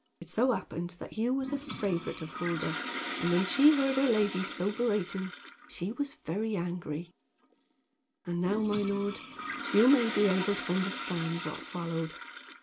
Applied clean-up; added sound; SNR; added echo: none; Toilet flush; 9 dB; none.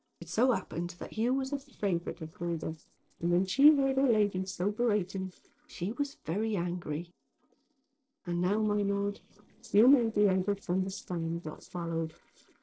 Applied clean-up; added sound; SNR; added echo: neural separator model SepFormer DNS4.